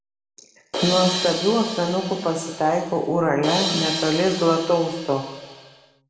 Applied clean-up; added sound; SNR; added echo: none; Crash cymbal; 7 dB; reverberation time 1.2 s.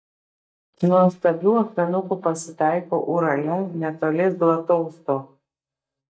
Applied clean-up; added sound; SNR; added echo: neural mask model DeepFilterNet 3.